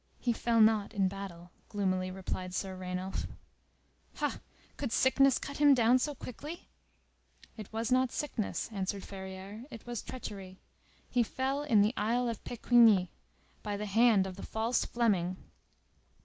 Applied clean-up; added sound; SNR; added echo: none; none; none; none.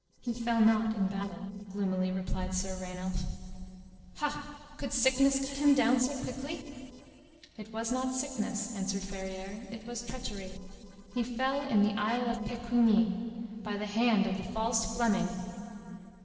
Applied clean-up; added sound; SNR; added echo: neural separator model SepFormer DNS4.